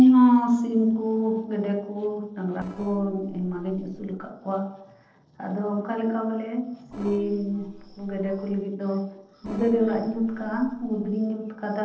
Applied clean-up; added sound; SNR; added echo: neural separator model SepFormer DNS4.